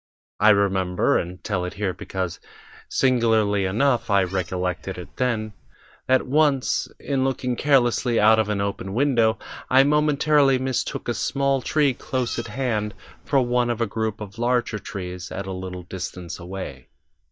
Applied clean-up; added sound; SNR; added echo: neural mask model DeepFilterNet 3.